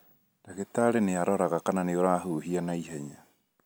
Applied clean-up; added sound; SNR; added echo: none; none; none; none.